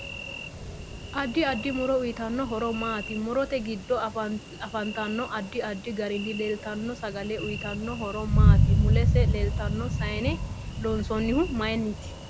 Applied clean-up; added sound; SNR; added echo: none; Thunder; -2 dB; none.